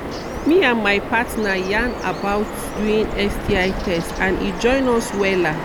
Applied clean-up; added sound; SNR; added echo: none; Bird vocalization, bird call, bird song; 6 dB; none.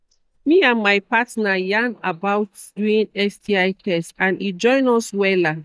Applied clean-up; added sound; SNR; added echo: neural mask model DeepFilterNet 3.